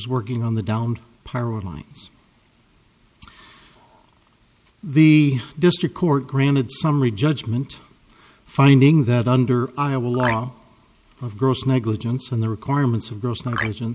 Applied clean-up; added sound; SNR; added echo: none; Marimba, xylophone; 6 dB; none.